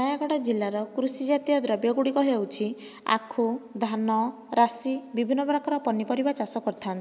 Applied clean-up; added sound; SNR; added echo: none; none; none; none.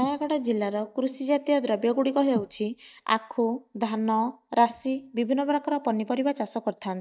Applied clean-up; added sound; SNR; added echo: neural mask model DeepFilterNet 3.